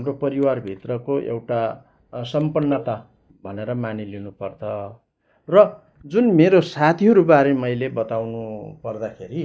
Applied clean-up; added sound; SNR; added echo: neural mask model DeepFilterNet 3.